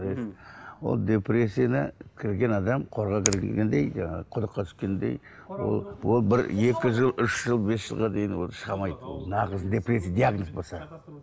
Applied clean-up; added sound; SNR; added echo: none; Finger snapping; 8 dB; none.